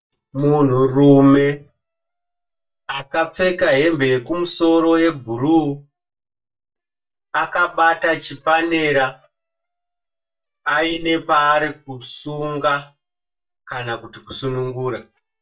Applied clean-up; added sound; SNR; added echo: neural mask model DeepFilterNet 3.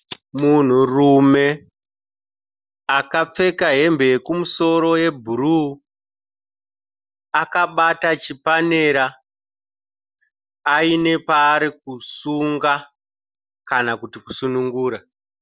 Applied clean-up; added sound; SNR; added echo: none; none; none; none.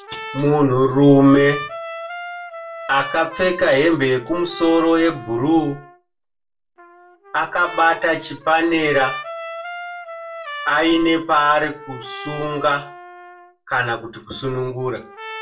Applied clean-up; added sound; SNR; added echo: none; Trumpet; 14 dB; reverberation time 0.2 s.